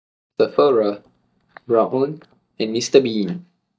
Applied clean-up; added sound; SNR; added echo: neural mask model DeepFilterNet 3.